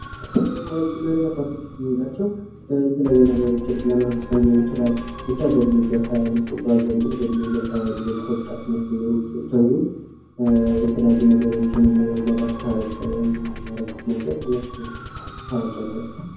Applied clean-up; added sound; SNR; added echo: none; Musical instrument; 13 dB; reverberation time 0.9 s.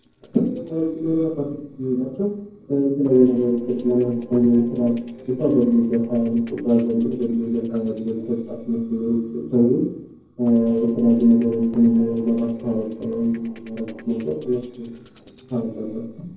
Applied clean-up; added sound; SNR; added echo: neural separator model SepFormer DNS4.